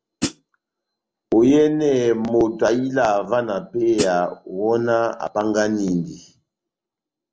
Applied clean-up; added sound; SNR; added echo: none; Hi-hat; 6 dB; none.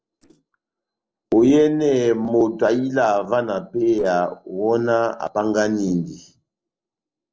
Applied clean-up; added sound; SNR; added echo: neural separator model SepFormer DNS4.